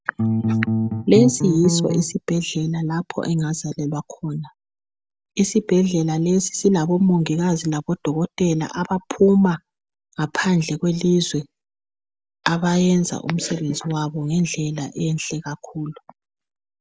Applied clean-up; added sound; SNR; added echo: none; Bass guitar; 0 dB; none.